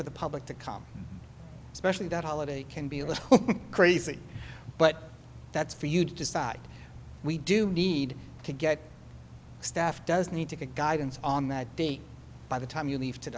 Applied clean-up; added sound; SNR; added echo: none; none; none; none.